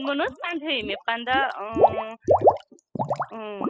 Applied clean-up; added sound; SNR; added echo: classical method spectral subtraction.